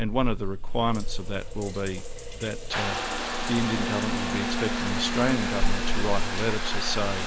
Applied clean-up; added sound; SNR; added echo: none; Trickle, dribble / Bathtub (filling or washing) / Water tap, faucet; -3 dB; none.